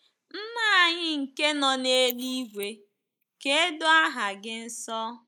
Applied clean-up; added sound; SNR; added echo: neural mask model Resemble Enhance denoiser.